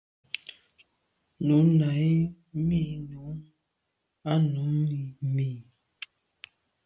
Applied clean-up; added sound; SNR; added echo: none; none; none; none.